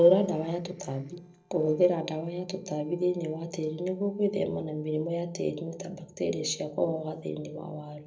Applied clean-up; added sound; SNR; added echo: neural separator model SepFormer DNS4.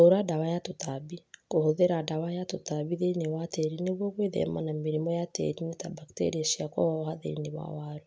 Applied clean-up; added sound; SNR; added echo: none; none; none; none.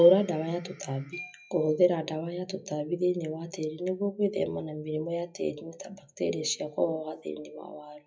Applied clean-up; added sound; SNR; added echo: classical method WPE with log-MMSE.